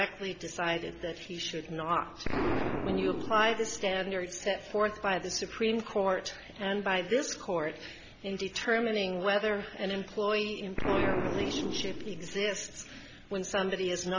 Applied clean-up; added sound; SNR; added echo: none; Explosion; 6 dB; none.